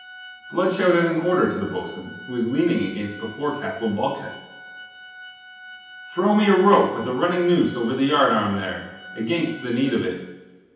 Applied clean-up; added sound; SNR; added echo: none; Organ; 19 dB; reverberation time 0.9 s.